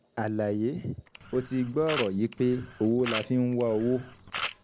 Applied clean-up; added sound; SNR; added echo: none; Camera; 11 dB; none.